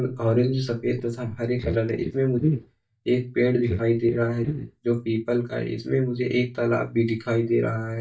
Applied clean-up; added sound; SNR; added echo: neural mask model DeepFilterNet 3.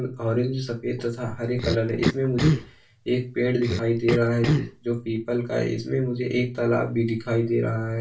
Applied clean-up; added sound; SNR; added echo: none; Cough; 3 dB; reverberation time 0.2 s.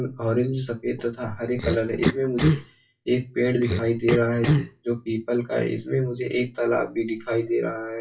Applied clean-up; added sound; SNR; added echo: classical method WPE with log-MMSE.